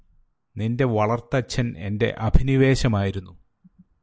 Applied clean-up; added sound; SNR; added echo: none; none; none; none.